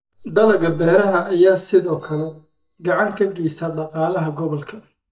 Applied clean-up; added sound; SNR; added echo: neural mask model DeepFilterNet 3.